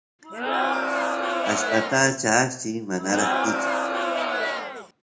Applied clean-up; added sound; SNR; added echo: none; Crowd; -1 dB; reverberation time 0.4 s.